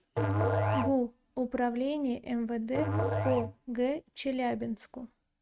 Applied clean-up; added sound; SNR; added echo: neural mask model RNNoise.